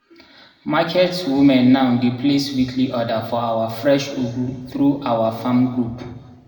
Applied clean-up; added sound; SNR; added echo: none; none; none; reverberation time 1.7 s.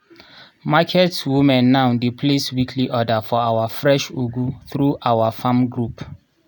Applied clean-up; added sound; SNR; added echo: none; none; none; none.